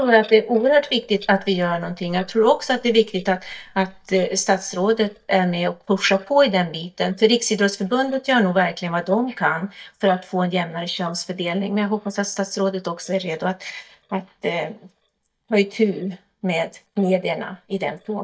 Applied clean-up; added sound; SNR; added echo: neural mask model DeepFilterNet 3.